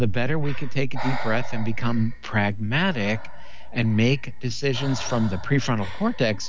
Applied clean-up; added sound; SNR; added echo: none; Breathing; 0 dB; none.